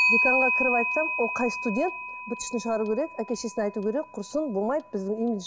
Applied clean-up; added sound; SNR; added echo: none; Clock; 1 dB; none.